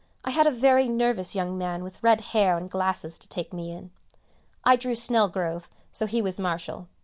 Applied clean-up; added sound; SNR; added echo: none; none; none; none.